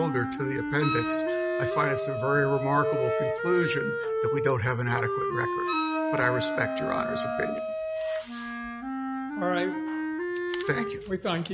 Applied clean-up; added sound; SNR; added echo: none; Wind instrument, woodwind instrument + Wind instrument, woodwind instrument; 0 dB; none.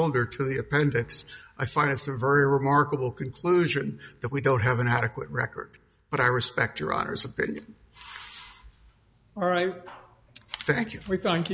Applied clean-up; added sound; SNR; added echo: none; none; none; none.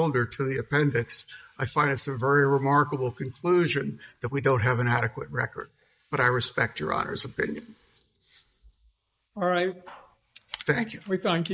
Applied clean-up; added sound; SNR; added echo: neural mask model Resemble Enhance denoiser.